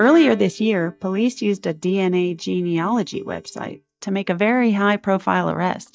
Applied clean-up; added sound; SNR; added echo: neural mask model DeepFilterNet 3.